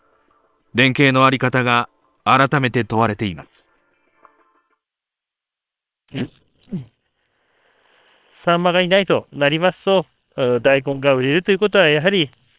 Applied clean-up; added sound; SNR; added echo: neural separator model SepFormer WHAM!.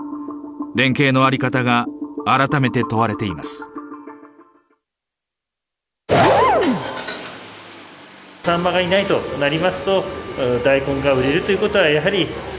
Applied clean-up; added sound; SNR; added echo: none; Car; 16 dB; none.